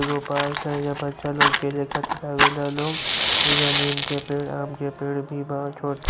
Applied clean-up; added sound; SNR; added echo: none; Fire; -3 dB; none.